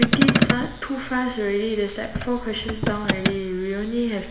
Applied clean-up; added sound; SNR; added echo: none; Motor vehicle (road); 0 dB; reverberation time 1.0 s.